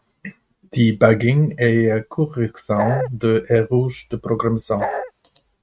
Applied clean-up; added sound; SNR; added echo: neural mask model RNNoise.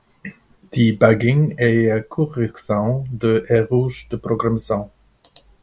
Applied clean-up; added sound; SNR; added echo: none; none; none; none.